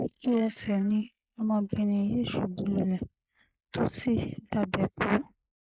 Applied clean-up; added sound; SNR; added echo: neural mask model Resemble Enhance denoiser.